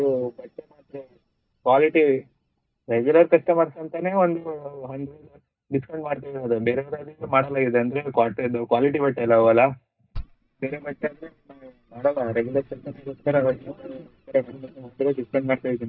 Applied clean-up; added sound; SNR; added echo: neural mask model DeepFilterNet 3.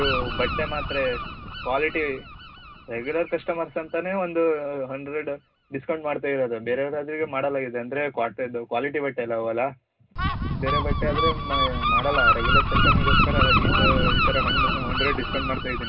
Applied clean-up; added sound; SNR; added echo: none; Gull, seagull; -3 dB; reverberation time 0.2 s.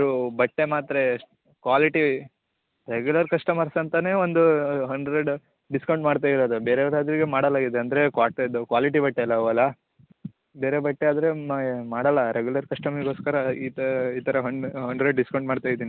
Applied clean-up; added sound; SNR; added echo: none; none; none; none.